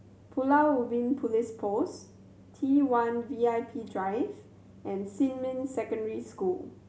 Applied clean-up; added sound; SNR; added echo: none; none; none; none.